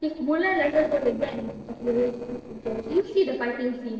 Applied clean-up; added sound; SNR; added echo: neural separator model SepFormer DNS4.